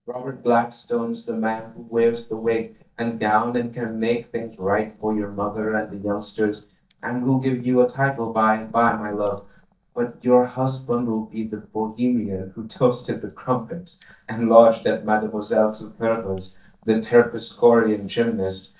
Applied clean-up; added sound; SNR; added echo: neural mask model DeepFilterNet 3.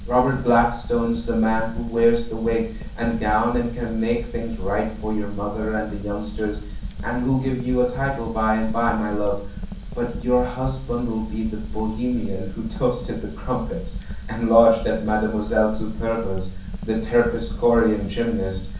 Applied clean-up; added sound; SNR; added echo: none; Fire; 7 dB; reverberation time 0.6 s.